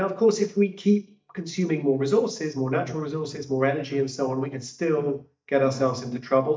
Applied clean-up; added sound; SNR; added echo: neural mask model DeepFilterNet 3.